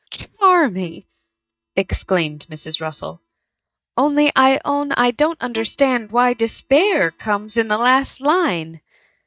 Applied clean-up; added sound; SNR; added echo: neural mask model DeepFilterNet 3.